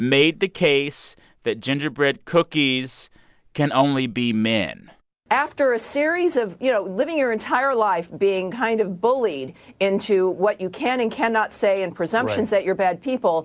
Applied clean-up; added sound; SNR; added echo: none; none; none; none.